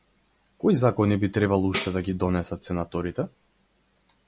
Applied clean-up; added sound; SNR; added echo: none; Tambourine; -3 dB; none.